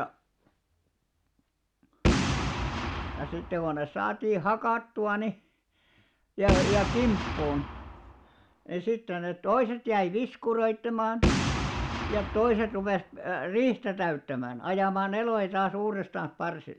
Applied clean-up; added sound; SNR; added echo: none; Boom; 0 dB; none.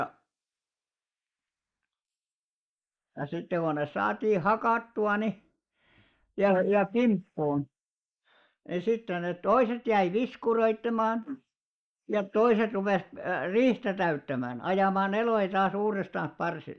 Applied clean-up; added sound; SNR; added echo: neural mask model Resemble Enhance denoiser.